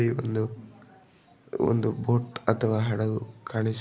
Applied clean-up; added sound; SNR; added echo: none; none; none; none.